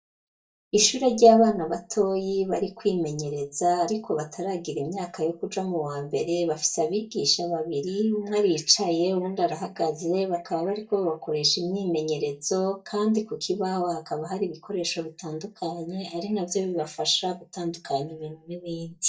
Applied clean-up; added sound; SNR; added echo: neural mask model DeepFilterNet 3.